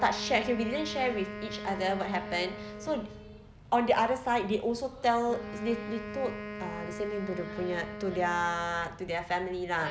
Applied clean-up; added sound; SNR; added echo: none; Wind instrument, woodwind instrument; 11 dB; none.